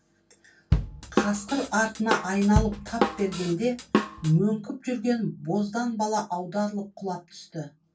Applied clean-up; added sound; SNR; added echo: none; Drum / Drum kit; 0 dB; reverberation time 0.2 s.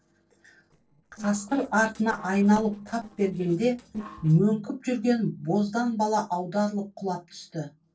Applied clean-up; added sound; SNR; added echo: neural separator model SepFormer DNS4.